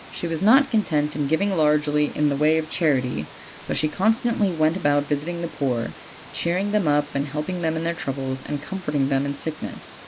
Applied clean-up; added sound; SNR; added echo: none; Water; 18 dB; none.